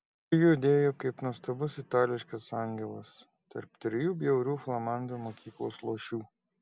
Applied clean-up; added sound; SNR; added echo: none; none; none; none.